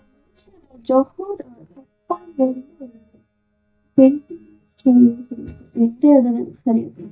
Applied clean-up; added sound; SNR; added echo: neural mask model DeepFilterNet 3.